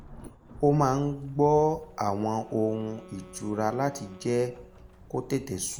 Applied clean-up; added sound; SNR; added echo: none; Wind instrument, woodwind instrument + Rain / Thunderstorm; 19 dB; none.